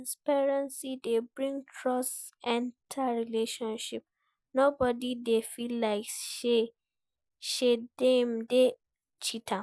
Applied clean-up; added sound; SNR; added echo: none; none; none; none.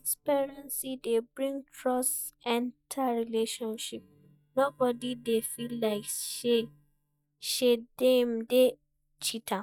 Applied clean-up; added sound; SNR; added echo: neural mask model DeepFilterNet 3.